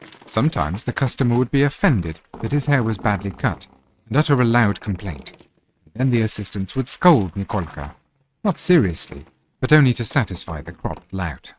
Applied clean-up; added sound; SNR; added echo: neural mask model RNNoise.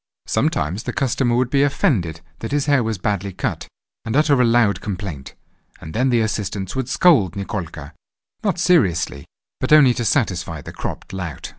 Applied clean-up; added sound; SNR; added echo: none; none; none; none.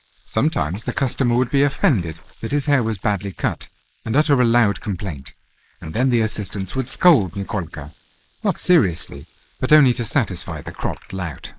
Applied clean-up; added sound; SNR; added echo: neural mask model Resemble Enhance denoiser.